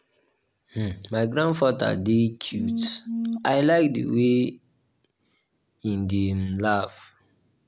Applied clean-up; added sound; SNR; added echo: none; none; none; none.